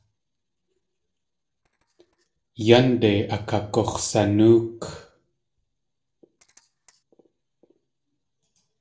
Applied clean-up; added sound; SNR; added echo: neural separator model SepFormer DNS4.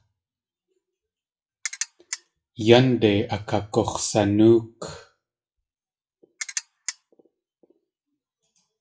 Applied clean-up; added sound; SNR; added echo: classical method WPE with log-MMSE.